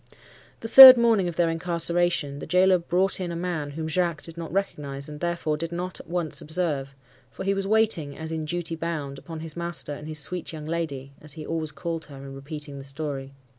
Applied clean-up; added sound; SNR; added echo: none; none; none; none.